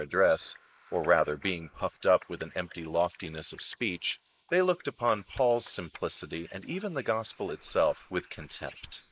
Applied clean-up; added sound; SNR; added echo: neural mask model Resemble Enhance denoiser.